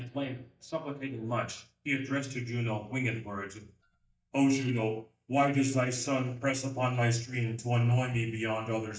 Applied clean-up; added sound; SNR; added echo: neural mask model DeepFilterNet 3.